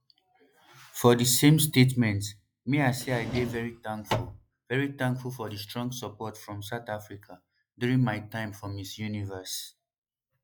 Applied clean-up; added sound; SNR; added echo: classical method log-MMSE.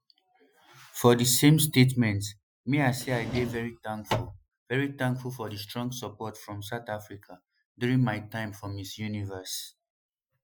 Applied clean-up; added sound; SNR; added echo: classical method Wiener filter.